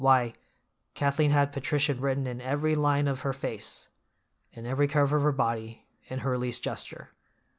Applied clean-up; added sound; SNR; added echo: none; none; none; none.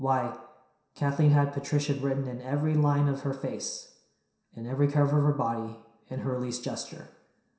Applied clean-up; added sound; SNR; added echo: none; none; none; reverberation time 0.7 s.